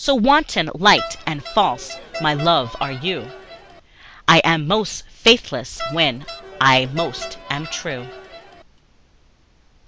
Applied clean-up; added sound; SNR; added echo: none; Crowd; 14 dB; none.